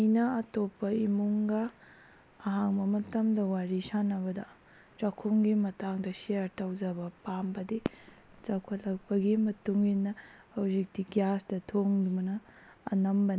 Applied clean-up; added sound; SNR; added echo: none; Fireworks; 15 dB; none.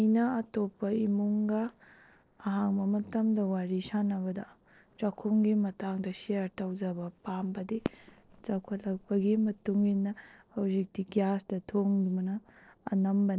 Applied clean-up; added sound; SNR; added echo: neural separator model SepFormer DNS4.